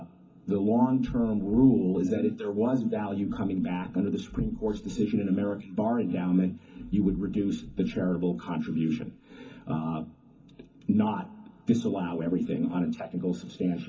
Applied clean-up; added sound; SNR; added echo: none; none; none; reverberation time 0.3 s.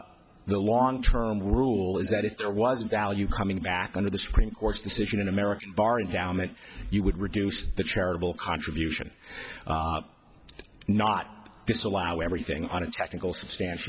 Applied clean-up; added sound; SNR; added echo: none; none; none; none.